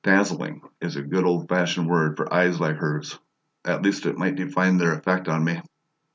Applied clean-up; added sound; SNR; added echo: none; none; none; none.